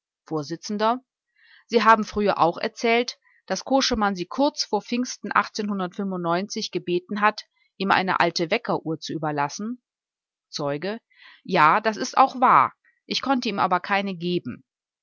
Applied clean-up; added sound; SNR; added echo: none; none; none; none.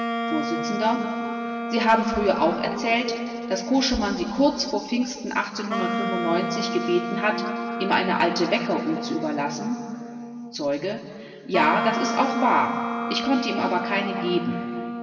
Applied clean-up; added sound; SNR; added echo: none; Wind instrument, woodwind instrument; 5 dB; reverberation time 2.5 s.